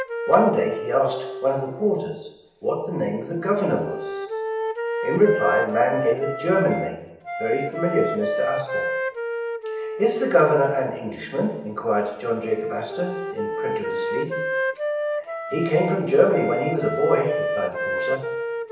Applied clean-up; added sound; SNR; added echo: none; Wind instrument, woodwind instrument; 5 dB; reverberation time 0.8 s.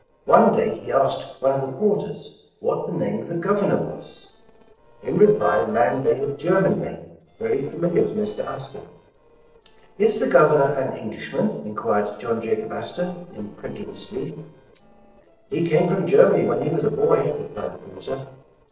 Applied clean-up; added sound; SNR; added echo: neural separator model SepFormer DNS4.